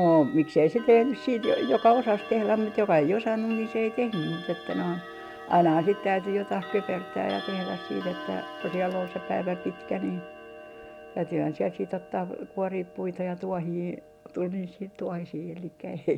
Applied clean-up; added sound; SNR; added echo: none; Clock; 15 dB; none.